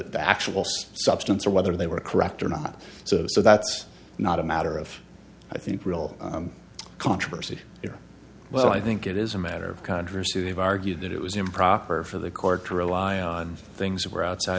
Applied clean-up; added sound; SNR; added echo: none; none; none; none.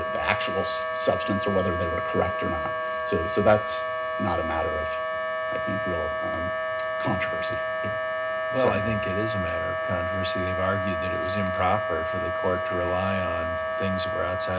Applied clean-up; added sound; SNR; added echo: none; Wind instrument, woodwind instrument; -1 dB; reverberation time 0.2 s.